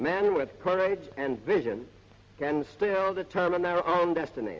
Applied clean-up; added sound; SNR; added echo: none; none; none; none.